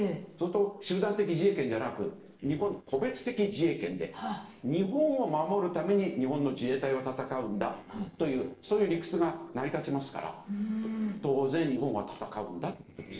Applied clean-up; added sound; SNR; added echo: neural separator model SepFormer DNS4.